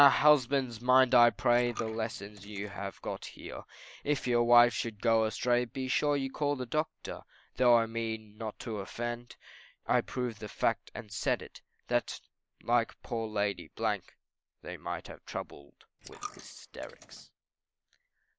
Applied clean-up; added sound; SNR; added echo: neural mask model Resemble Enhance denoiser.